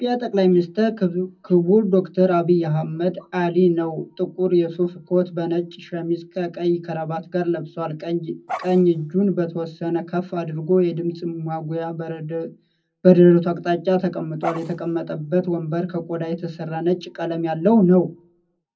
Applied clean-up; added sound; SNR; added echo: none; Dog; 12 dB; reverberation time 0.3 s.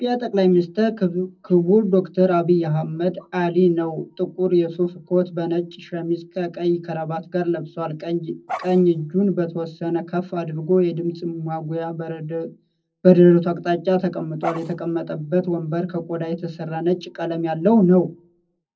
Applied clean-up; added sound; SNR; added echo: neural separator model SepFormer DNS4.